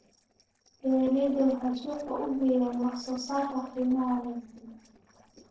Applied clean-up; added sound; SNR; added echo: neural separator model SepFormer DNS4.